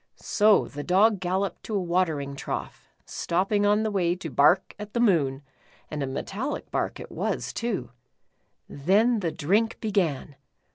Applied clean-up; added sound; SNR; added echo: none; none; none; none.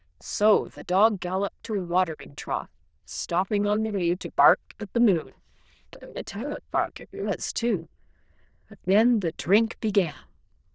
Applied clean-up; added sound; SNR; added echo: neural diffusion model UNIVERSE++.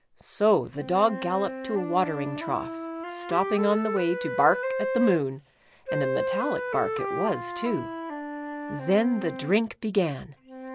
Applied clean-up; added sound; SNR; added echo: none; Wind instrument, woodwind instrument; 6 dB; none.